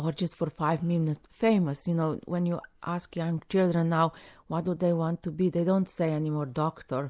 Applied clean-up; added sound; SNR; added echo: none; none; none; none.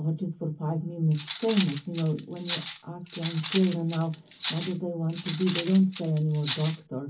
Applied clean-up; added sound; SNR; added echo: none; Cutlery, silverware; 10 dB; reverberation time 0.3 s.